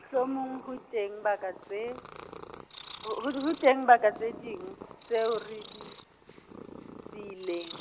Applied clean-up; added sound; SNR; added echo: none; Purr; 16 dB; none.